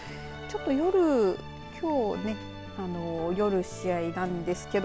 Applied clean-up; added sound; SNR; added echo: none; none; none; none.